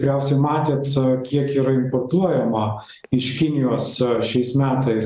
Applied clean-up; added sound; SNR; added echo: none; none; none; none.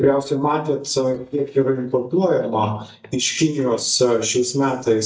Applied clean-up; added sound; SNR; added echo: neural mask model DeepFilterNet 3.